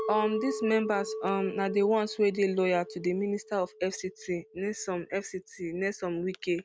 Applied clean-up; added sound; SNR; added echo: none; Chink, clink; 10 dB; none.